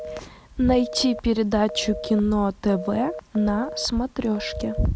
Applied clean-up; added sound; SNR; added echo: none; Telephone; 13 dB; none.